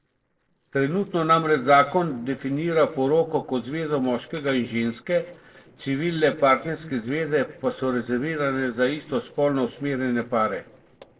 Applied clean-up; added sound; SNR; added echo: neural separator model SepFormer DNS4.